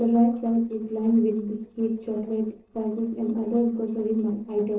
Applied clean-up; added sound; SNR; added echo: neural separator model SepFormer DNS4.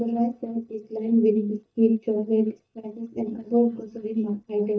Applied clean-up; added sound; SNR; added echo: neural mask model DeepFilterNet 3.